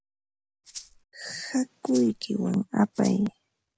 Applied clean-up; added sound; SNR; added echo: none; Rattle (instrument); 16 dB; none.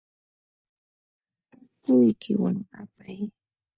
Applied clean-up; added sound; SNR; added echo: neural mask model DeepFilterNet 3.